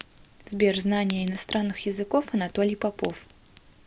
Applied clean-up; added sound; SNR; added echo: none; Fire; 20 dB; none.